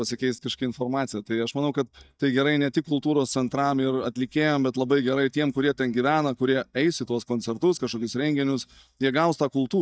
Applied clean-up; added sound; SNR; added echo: neural mask model DeepFilterNet 3.